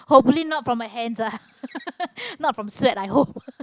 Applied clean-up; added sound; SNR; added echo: none; none; none; none.